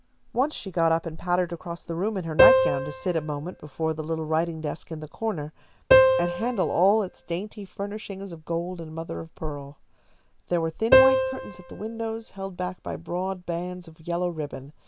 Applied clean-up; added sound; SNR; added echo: none; Piano; -2 dB; none.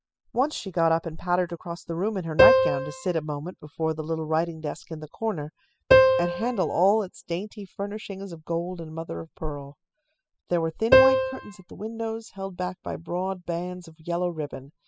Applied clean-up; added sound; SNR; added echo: classical method spectral subtraction.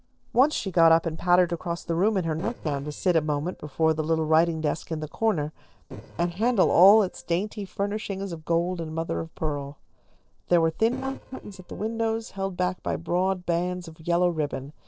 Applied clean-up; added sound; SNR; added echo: neural separator model SepFormer DNS4.